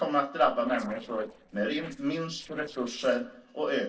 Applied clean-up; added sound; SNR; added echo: neural separator model SepFormer DNS4.